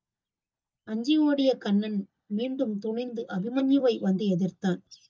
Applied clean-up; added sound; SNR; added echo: neural mask model DeepFilterNet 3.